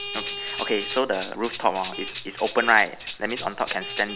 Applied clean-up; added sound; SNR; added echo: none; Vehicle horn, car horn, honking + Tambourine; 9 dB; none.